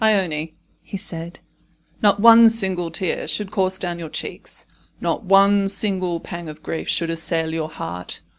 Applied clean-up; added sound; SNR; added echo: none; none; none; none.